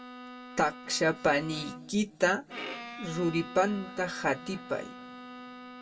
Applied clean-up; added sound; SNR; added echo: none; Bowed string instrument; 13 dB; reverberation time 1.2 s.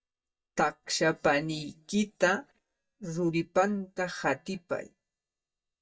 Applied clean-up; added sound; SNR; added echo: neural mask model DeepFilterNet 3.